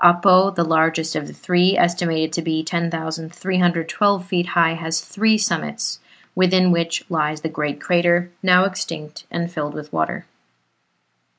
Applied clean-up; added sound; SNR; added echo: none; none; none; none.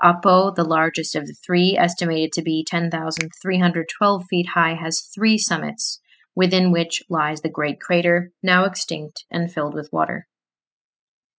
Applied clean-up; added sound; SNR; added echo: classical method spectral subtraction.